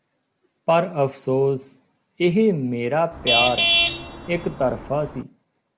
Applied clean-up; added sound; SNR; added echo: none; Traffic noise, roadway noise / Vehicle horn, car horn, honking; 0 dB; none.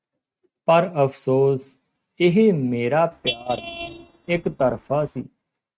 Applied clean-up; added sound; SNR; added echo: neural mask model RNNoise.